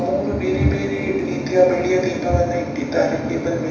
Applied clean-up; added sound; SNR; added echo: none; none; none; reverberation time 1.0 s.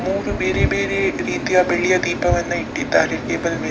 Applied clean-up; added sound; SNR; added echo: none; none; none; none.